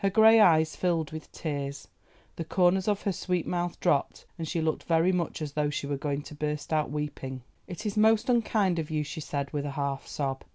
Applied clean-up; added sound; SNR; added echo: none; none; none; none.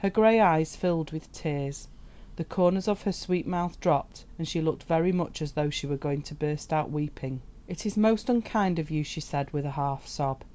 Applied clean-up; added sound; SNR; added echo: none; Church bell; 20 dB; none.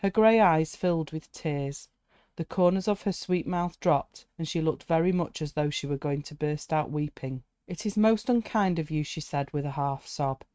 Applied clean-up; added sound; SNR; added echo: neural mask model RNNoise.